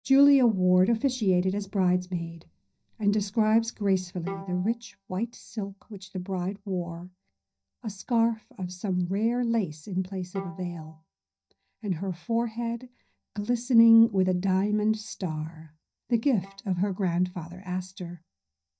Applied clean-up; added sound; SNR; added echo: neural mask model DeepFilterNet 3.